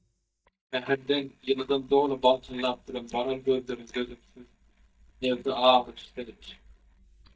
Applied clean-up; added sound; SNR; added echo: neural mask model DeepFilterNet 3.